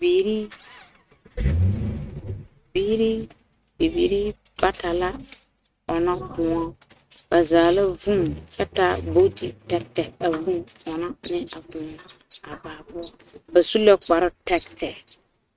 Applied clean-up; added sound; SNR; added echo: neural mask model RNNoise.